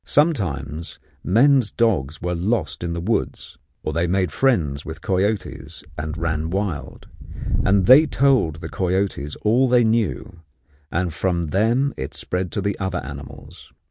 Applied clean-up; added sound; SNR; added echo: none; Wind; 5 dB; none.